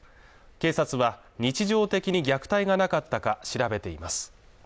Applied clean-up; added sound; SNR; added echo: none; none; none; none.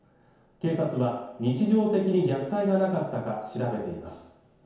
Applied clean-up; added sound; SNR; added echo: none; none; none; reverberation time 1.0 s.